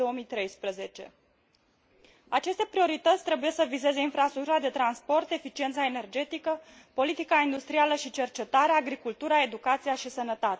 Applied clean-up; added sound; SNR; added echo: none; none; none; none.